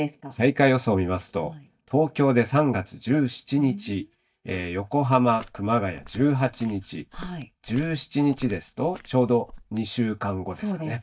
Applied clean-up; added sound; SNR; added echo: neural mask model DeepFilterNet 3.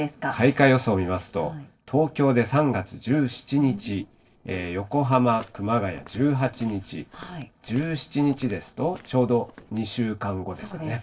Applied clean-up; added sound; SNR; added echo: neural separator model SepFormer DNS4.